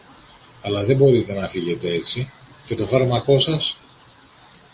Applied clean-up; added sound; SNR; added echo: none; none; none; none.